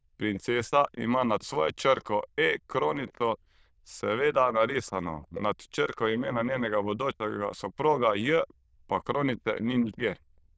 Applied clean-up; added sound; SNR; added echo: neural diffusion model UNIVERSE++.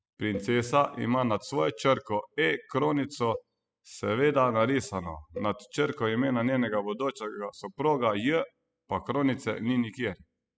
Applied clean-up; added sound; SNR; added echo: classical method spectral subtraction.